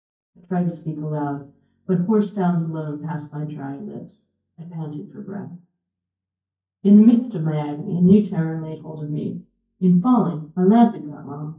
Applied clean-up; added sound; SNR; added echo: neural mask model DeepFilterNet 3.